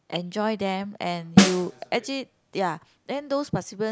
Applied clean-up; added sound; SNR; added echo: none; Snare drum; -4 dB; none.